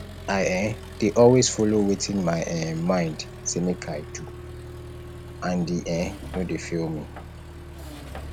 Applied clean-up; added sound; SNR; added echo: none; Accelerating, revving, vroom; 13 dB; none.